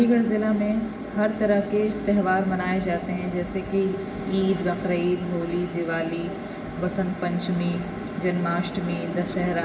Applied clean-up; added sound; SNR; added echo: none; none; none; reverberation time 0.8 s.